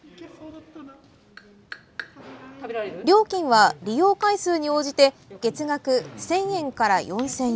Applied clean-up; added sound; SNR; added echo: none; none; none; none.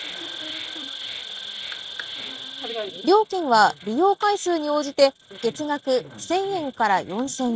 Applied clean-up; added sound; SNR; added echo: neural mask model RNNoise.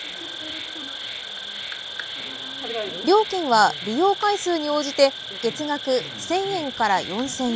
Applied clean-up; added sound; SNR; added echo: none; Insect; 10 dB; none.